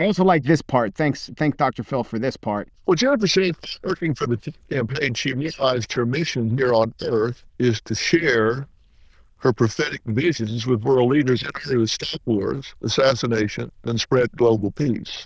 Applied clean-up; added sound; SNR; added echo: neural diffusion model UNIVERSE++.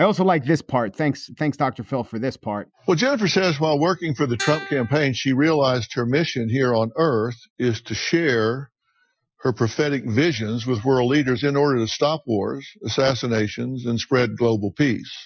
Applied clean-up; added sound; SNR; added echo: classical method Wiener filter.